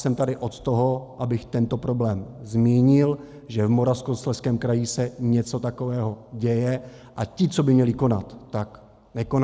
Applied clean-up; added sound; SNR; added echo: none; none; none; none.